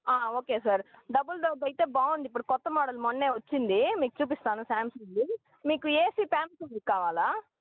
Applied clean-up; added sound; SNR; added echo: none; none; none; none.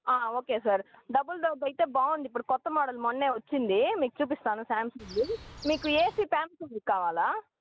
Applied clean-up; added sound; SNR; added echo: none; Chirp, tweet; 15 dB; none.